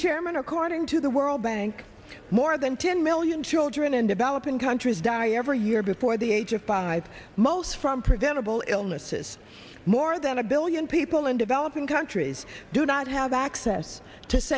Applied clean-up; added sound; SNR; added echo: none; none; none; none.